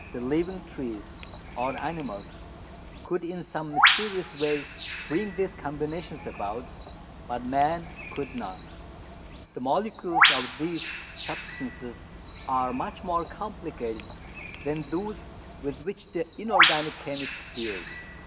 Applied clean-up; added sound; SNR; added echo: none; Bird; -1 dB; reverberation time 1.9 s.